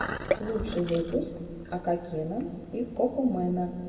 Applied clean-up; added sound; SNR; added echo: none; Water / Splash, splatter; 8 dB; reverberation time 1.9 s.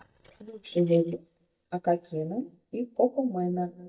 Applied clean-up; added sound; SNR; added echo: neural mask model DeepFilterNet 3.